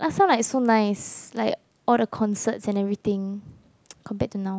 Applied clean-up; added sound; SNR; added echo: none; none; none; none.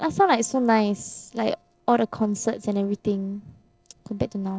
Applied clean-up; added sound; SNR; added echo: neural separator model SepFormer DNS4.